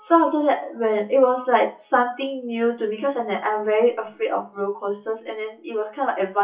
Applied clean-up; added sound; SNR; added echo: classical method WPE with log-MMSE.